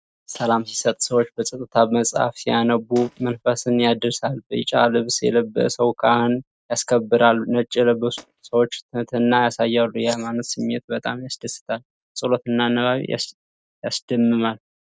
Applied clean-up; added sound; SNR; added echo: neural mask model RNNoise.